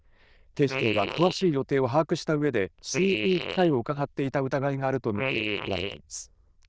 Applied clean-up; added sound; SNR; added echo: neural diffusion model UNIVERSE++.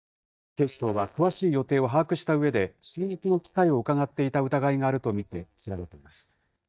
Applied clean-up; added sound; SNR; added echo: neural mask model DeepFilterNet 3.